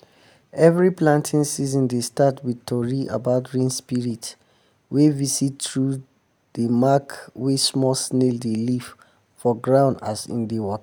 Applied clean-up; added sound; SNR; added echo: none; none; none; none.